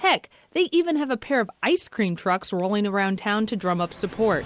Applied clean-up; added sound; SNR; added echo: none; none; none; none.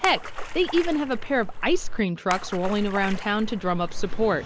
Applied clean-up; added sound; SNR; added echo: none; Splash, splatter; 4 dB; none.